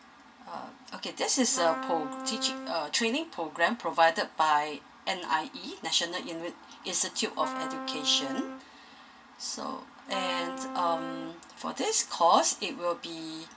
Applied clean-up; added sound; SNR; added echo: none; Trumpet; 8 dB; reverberation time 0.2 s.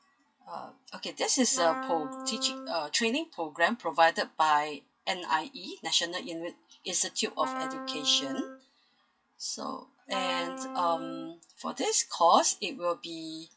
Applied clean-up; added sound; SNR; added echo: classical method WPE with log-MMSE.